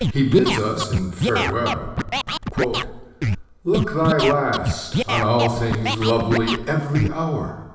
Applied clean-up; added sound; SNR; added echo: none; Scratching (performance technique); 3 dB; reverberation time 1.0 s.